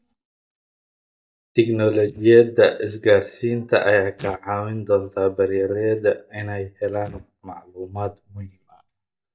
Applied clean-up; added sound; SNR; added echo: neural mask model DeepFilterNet 3.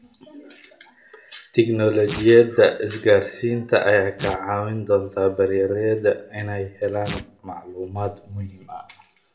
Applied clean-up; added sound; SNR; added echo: none; Tearing; 19 dB; reverberation time 0.4 s.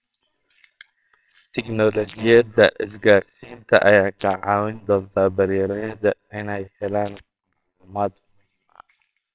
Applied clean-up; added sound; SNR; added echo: neural separator model SepFormer WHAMR!.